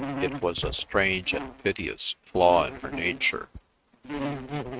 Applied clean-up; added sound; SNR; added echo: neural mask model RNNoise.